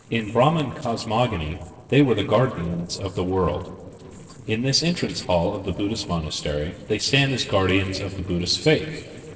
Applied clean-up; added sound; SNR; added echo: neural separator model SepFormer DNS4.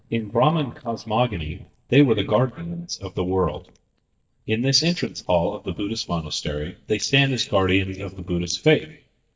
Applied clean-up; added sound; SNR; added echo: neural mask model DeepFilterNet 3.